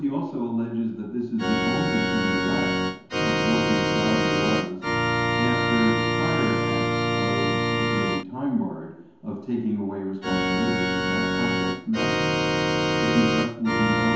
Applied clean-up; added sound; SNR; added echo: none; Organ; -3 dB; reverberation time 0.9 s.